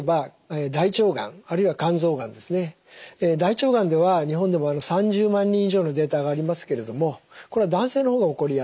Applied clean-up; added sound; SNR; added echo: none; none; none; none.